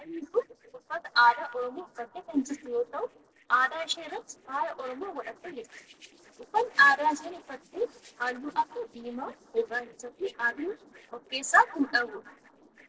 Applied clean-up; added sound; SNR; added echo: neural separator model SepFormer DNS4.